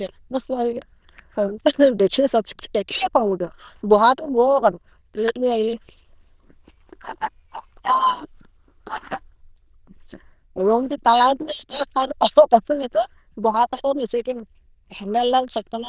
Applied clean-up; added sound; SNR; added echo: neural diffusion model UNIVERSE++.